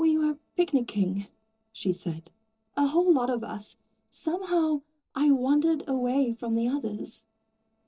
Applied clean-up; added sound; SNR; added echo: neural separator model SepFormer DNS4.